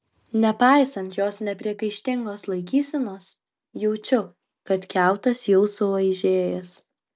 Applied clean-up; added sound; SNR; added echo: none; none; none; none.